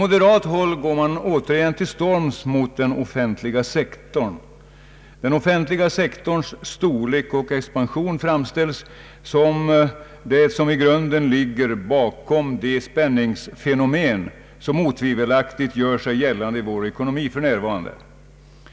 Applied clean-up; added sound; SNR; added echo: none; none; none; none.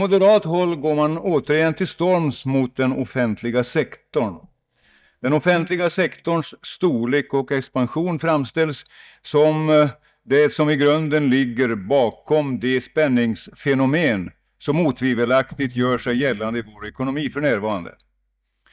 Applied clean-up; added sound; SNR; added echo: neural mask model DeepFilterNet 3.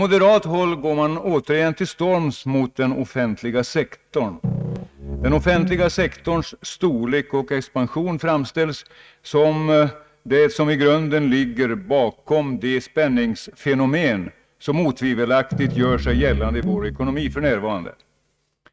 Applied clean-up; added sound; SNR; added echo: neural mask model RNNoise.